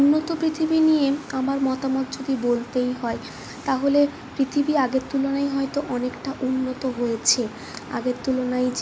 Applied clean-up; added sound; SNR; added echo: none; none; none; none.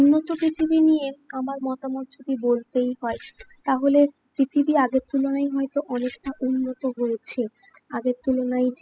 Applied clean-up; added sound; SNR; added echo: classical method spectral subtraction.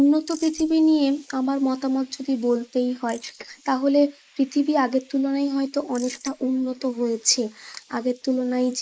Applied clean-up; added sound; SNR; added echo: neural mask model Resemble Enhance denoiser.